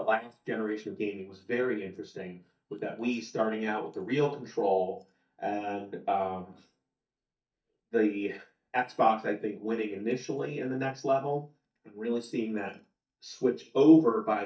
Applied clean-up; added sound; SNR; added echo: neural mask model DeepFilterNet 3.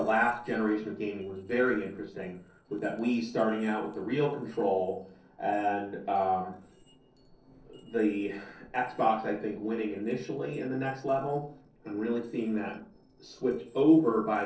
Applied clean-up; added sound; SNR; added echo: neural separator model SepFormer DNS4.